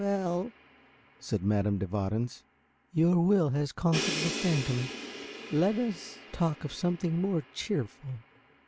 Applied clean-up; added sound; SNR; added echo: none; Crash cymbal; 11 dB; none.